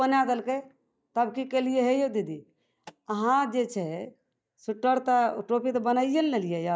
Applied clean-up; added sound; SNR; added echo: neural mask model DeepFilterNet 3.